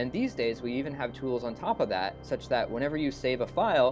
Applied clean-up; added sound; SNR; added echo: none; Organ; 15 dB; none.